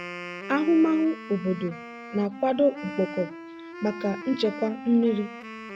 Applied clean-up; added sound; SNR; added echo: none; Wind instrument, woodwind instrument; 12 dB; none.